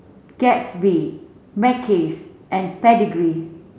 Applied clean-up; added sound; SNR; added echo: none; none; none; none.